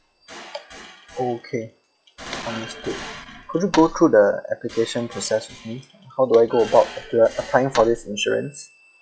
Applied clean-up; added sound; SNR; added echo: classical method log-MMSE.